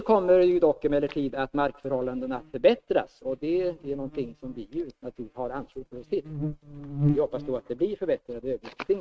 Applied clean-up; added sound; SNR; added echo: neural mask model RNNoise.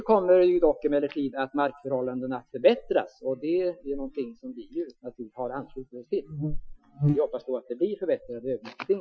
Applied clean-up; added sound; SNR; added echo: classical method Wiener filter.